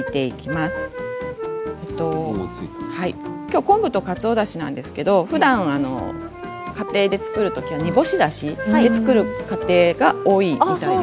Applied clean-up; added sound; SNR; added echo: none; Wind instrument, woodwind instrument; 11 dB; none.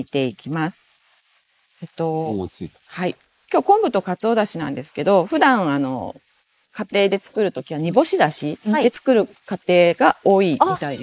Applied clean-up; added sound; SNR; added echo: neural mask model Resemble Enhance denoiser.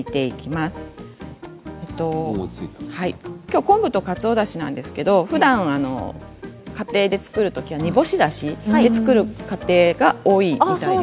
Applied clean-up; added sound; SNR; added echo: none; none; none; none.